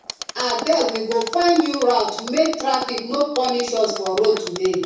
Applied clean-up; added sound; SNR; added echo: none; Mechanisms; 12 dB; reverberation time 0.6 s.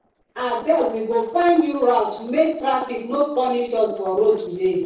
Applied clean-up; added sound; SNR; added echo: neural separator model SepFormer DNS4.